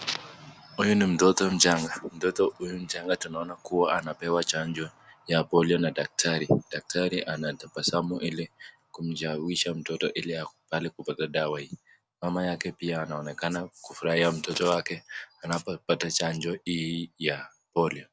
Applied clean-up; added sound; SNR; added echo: none; none; none; none.